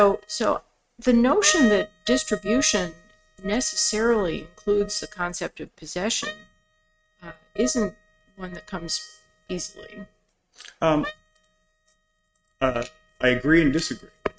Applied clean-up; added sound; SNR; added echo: neural mask model RNNoise.